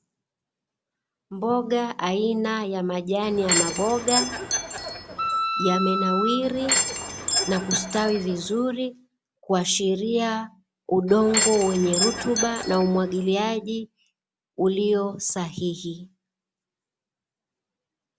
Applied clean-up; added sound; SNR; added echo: none; Wind instrument, woodwind instrument + Door / Chime; 1 dB; none.